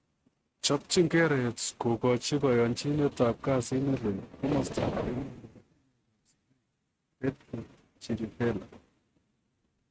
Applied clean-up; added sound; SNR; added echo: neural mask model RNNoise.